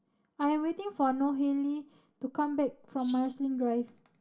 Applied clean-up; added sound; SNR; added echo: none; Rattle (instrument); 15 dB; reverberation time 0.2 s.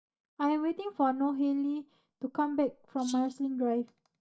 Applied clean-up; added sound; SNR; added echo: neural mask model DeepFilterNet 3.